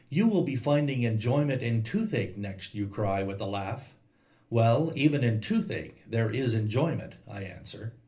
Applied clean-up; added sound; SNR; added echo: none; none; none; reverberation time 0.3 s.